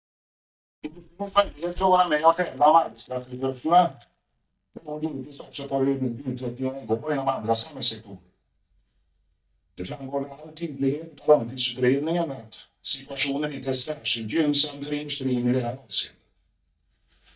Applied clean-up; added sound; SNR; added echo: neural mask model DeepFilterNet 3.